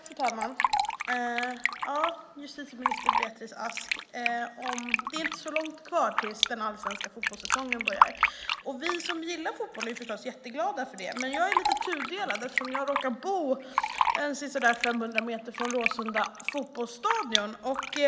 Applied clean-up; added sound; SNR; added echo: none; Fill (with liquid); 0 dB; none.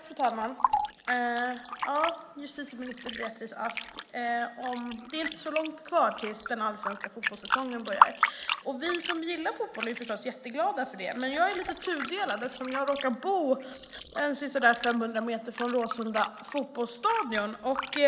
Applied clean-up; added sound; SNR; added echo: neural mask model Resemble Enhance denoiser.